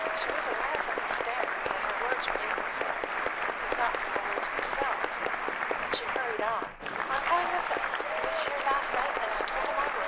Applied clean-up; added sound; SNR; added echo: none; Applause / Cheering; -4 dB; none.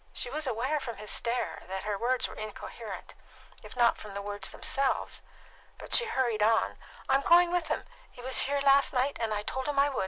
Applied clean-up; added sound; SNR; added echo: none; none; none; none.